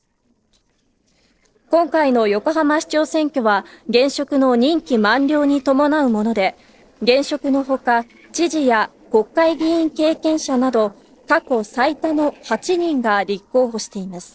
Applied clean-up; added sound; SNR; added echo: neural separator model SepFormer DNS4.